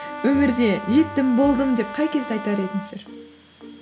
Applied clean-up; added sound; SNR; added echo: none; Brass instrument; 13 dB; none.